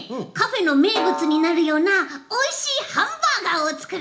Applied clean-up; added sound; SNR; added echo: none; Snare drum; 11 dB; reverberation time 0.4 s.